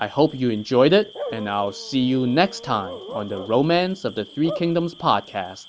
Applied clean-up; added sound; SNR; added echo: none; Bark / Cricket; 15 dB; none.